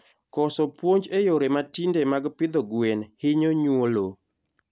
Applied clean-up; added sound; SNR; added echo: none; none; none; none.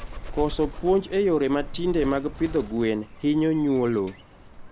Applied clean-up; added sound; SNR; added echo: none; Bird; 12 dB; none.